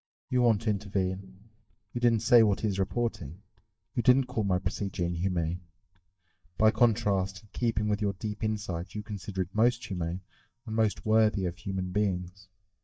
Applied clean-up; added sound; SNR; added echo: neural mask model DeepFilterNet 3.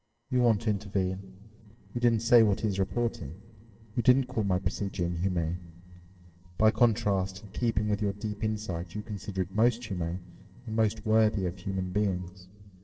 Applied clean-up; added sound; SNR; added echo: neural separator model SepFormer DNS4.